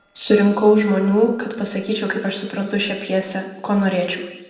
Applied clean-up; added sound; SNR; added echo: neural separator model SepFormer DNS4.